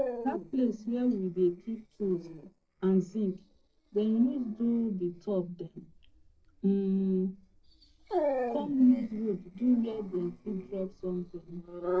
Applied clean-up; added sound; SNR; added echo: neural separator model SepFormer DNS4.